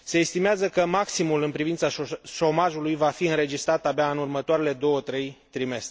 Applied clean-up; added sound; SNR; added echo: none; none; none; none.